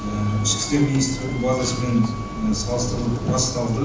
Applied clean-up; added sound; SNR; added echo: none; Wind instrument, woodwind instrument; 17 dB; none.